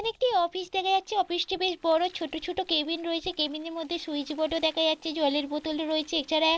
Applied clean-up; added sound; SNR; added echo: neural separator model SepFormer DNS4.